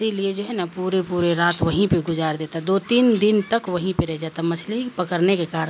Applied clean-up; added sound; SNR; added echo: none; none; none; none.